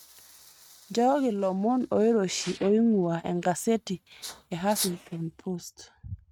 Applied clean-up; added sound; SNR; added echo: neural mask model RNNoise.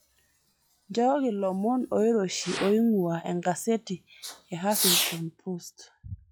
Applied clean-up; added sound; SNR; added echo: classical method log-MMSE.